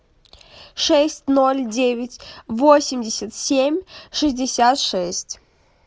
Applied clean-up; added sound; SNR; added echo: none; none; none; none.